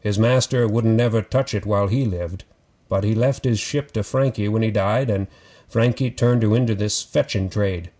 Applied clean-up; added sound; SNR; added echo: none; none; none; none.